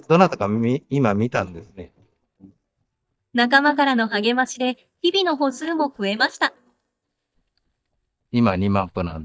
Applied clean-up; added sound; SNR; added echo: neural mask model DeepFilterNet 3.